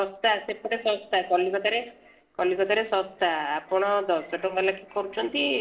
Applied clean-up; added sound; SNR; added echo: neural separator model SepFormer DNS4.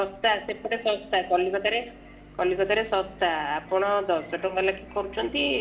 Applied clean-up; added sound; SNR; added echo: none; Bus; 20 dB; reverberation time 2.7 s.